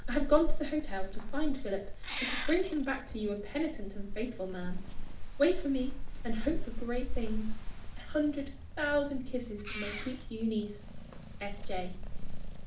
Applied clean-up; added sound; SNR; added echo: none; Meow / Purr; -1 dB; reverberation time 0.4 s.